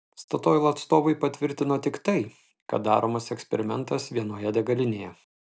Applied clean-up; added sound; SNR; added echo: none; none; none; none.